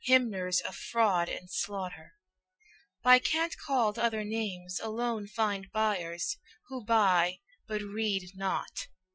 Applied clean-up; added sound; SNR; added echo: classical method Wiener filter.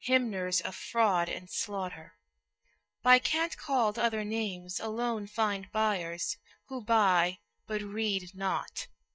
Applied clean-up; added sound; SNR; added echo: neural mask model DeepFilterNet 3.